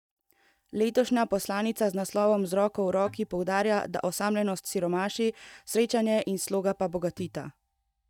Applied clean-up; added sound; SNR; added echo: neural mask model DeepFilterNet 3.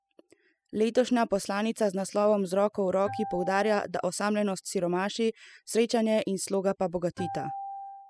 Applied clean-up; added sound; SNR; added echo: classical method spectral subtraction.